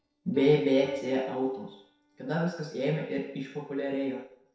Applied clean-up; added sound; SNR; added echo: neural separator model SepFormer DNS4.